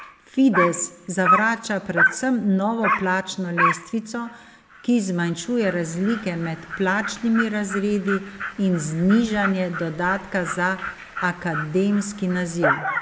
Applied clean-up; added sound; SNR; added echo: none; Dog; 5 dB; none.